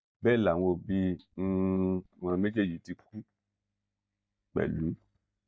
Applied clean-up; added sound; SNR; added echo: neural mask model DeepFilterNet 3.